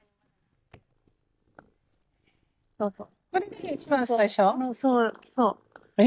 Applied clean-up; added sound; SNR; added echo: neural mask model DeepFilterNet 3.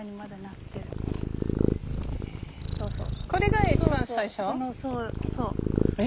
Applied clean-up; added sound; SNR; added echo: none; Purr; -4 dB; none.